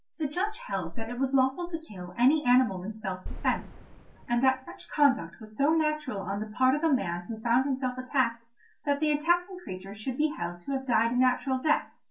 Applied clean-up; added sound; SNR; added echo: none; Boom; 12 dB; reverberation time 0.2 s.